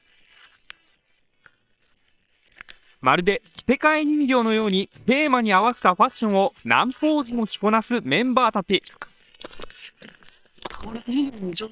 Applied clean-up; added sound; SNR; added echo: neural separator model SepFormer WHAM!.